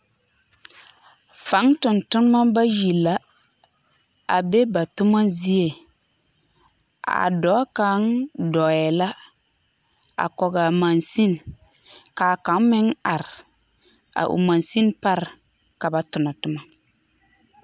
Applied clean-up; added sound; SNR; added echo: none; none; none; none.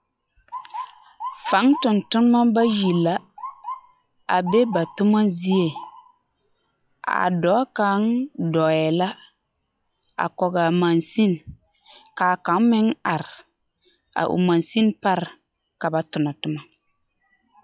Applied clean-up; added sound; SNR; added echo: classical method log-MMSE.